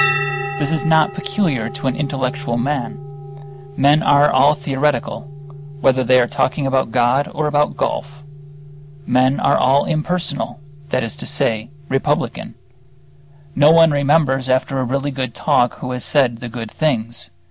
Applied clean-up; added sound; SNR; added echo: none; Bell; 13 dB; none.